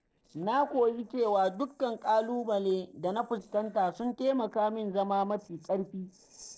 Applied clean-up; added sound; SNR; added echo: neural separator model SepFormer DNS4.